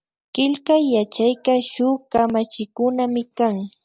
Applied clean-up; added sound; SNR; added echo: none; none; none; none.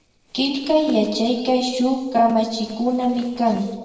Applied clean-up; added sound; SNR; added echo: neural separator model SepFormer DNS4.